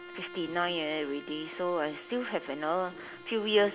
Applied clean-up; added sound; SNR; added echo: none; Bowed string instrument; 16 dB; none.